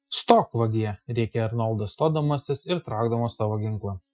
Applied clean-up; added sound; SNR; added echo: classical method Wiener filter.